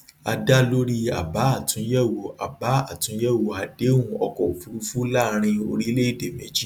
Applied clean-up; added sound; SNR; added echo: none; none; none; none.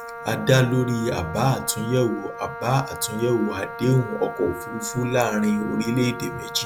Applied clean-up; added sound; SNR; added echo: none; Wind instrument, woodwind instrument; 12 dB; none.